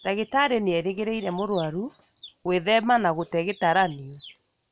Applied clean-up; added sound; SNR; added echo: none; none; none; none.